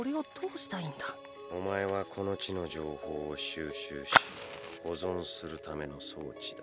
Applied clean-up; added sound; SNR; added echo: none; Fire; 1 dB; none.